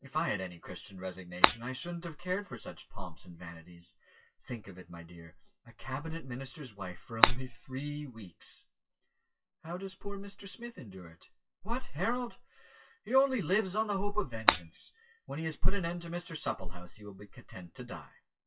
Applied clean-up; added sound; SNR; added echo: classical method WPE with log-MMSE.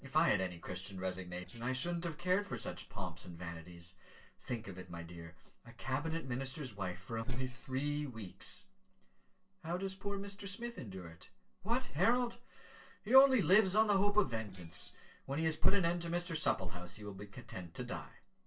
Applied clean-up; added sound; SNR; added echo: neural separator model SepFormer DNS4.